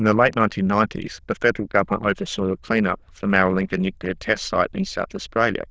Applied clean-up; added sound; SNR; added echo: neural diffusion model UNIVERSE++.